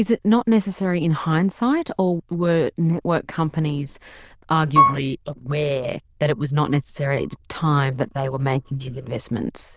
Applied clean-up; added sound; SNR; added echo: neural diffusion model UNIVERSE++.